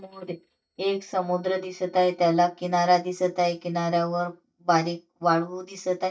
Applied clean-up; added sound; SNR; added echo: neural mask model DeepFilterNet 3.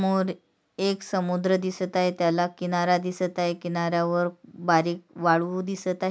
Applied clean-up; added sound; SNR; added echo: none; none; none; none.